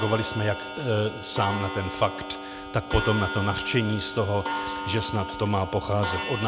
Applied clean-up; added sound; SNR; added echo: none; Clock; 7 dB; none.